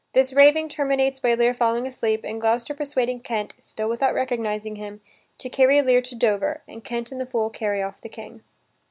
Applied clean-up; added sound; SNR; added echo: none; none; none; none.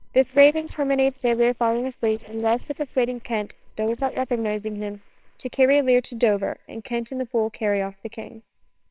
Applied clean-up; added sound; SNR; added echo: neural separator model SepFormer WHAMR!.